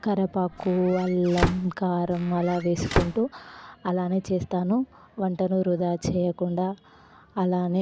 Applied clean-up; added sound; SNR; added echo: none; Squeak / Slam / Wood; 5 dB; none.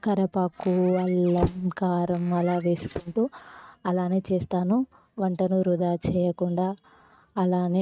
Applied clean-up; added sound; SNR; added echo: neural mask model RNNoise.